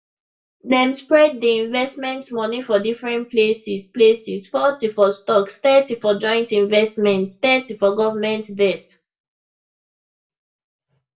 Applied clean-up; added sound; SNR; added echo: none; none; none; reverberation time 0.2 s.